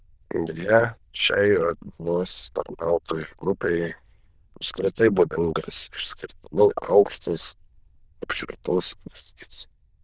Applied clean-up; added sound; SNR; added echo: neural diffusion model UNIVERSE++.